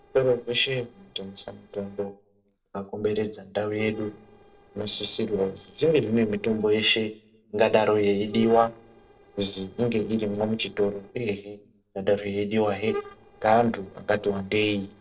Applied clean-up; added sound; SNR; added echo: neural separator model SepFormer DNS4.